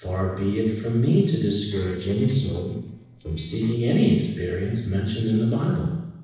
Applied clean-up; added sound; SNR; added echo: neural separator model SepFormer DNS4.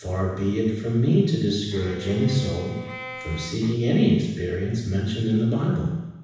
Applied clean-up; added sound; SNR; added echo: none; Bowed string instrument; 16 dB; reverberation time 1.1 s.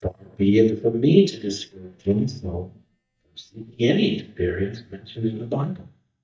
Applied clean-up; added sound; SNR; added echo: neural mask model DeepFilterNet 3.